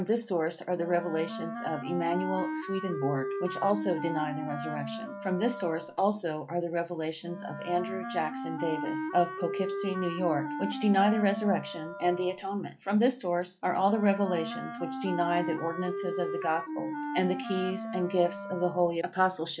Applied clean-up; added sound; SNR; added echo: classical method log-MMSE.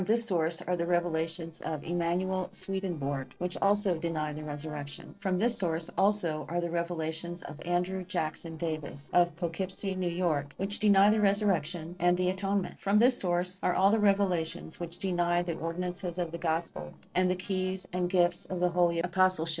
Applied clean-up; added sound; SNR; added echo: neural separator model SepFormer DNS4.